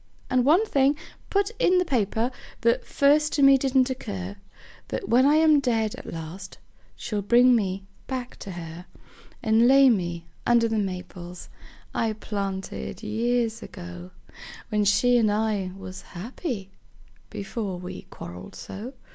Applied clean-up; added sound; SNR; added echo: none; none; none; none.